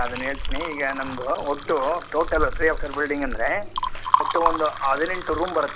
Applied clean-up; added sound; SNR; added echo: none; Liquid + Bathtub (filling or washing); 2 dB; none.